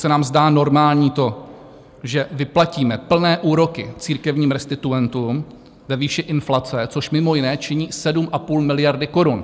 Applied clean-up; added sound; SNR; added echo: none; none; none; none.